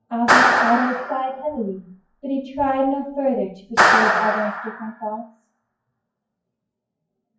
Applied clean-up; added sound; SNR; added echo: classical method WPE with log-MMSE.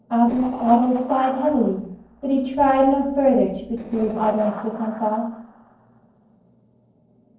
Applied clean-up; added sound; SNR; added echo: neural separator model SepFormer DNS4.